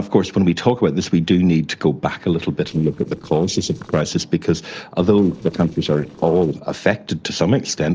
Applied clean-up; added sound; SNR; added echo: neural separator model SepFormer DNS4.